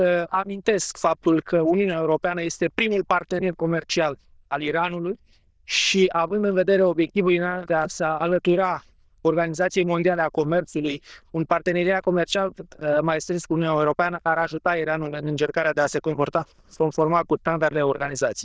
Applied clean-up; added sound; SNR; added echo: neural diffusion model UNIVERSE++.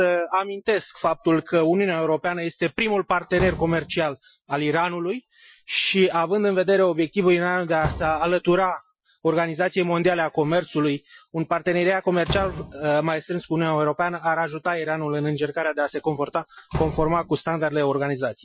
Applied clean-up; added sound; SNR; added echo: classical method Wiener filter.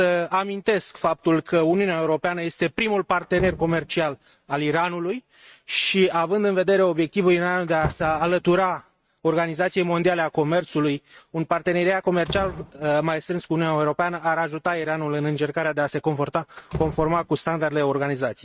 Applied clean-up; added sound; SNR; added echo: neural mask model RNNoise.